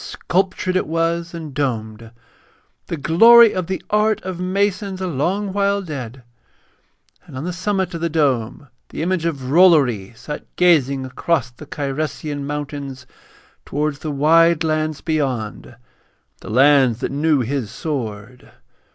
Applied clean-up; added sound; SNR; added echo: none; none; none; none.